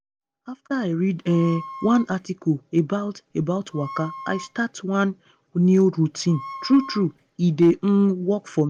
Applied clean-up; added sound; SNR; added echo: none; Wind instrument, woodwind instrument; 16 dB; none.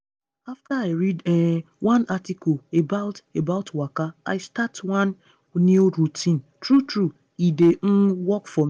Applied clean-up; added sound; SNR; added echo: none; none; none; none.